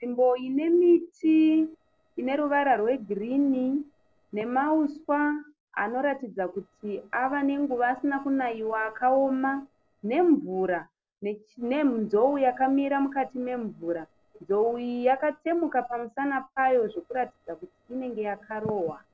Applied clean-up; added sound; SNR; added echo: neural separator model SepFormer DNS4.